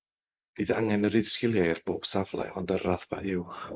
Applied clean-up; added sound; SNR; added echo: neural mask model Resemble Enhance denoiser.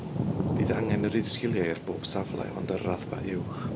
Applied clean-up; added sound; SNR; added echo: none; Thunder / Rain; 0 dB; none.